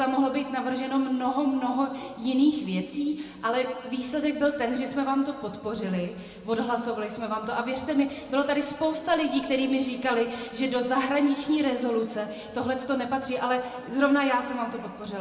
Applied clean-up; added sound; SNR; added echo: none; none; none; reverberation time 1.9 s.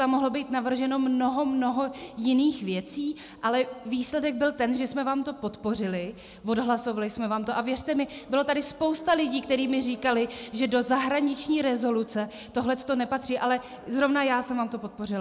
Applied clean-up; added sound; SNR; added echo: none; none; none; none.